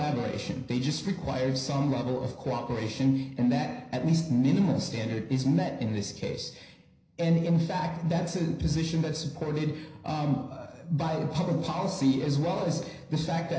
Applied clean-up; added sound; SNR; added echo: none; none; none; reverberation time 0.5 s.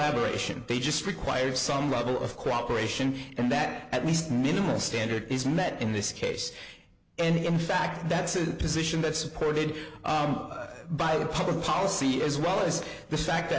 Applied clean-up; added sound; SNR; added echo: none; none; none; none.